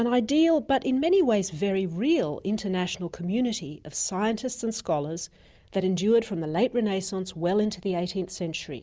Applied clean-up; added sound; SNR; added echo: none; none; none; none.